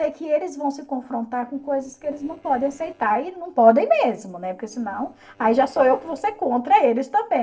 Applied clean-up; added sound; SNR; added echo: neural separator model SepFormer DNS4.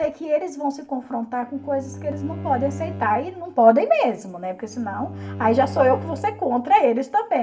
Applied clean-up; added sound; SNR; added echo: none; Bowed string instrument; 13 dB; reverberation time 0.4 s.